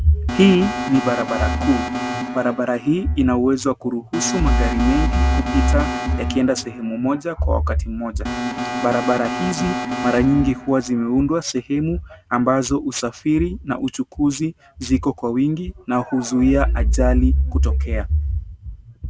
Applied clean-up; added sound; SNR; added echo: none; Alarm; 7 dB; none.